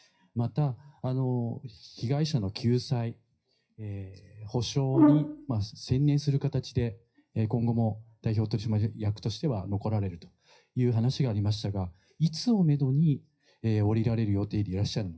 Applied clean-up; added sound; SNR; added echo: classical method WPE with log-MMSE.